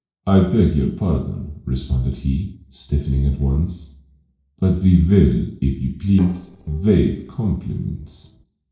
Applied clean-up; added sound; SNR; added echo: neural separator model SepFormer DNS4.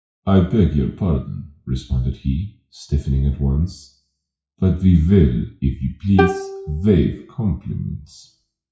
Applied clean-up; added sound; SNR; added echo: classical method WPE with log-MMSE.